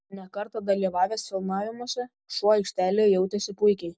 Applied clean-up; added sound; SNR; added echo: none; none; none; none.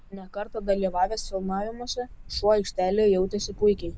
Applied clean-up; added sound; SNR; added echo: none; Ocean; 13 dB; none.